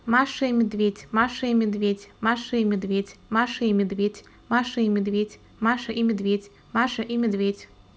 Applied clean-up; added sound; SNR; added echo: none; none; none; none.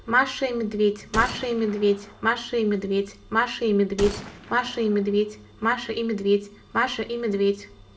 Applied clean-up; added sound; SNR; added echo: none; Gunshot, gunfire; 15 dB; reverberation time 0.4 s.